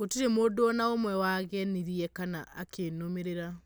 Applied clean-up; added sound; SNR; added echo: none; none; none; none.